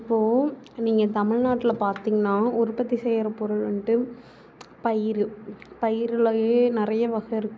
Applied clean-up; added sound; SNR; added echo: none; none; none; none.